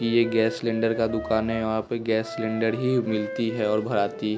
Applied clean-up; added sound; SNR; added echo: none; Wind instrument, woodwind instrument; 12 dB; none.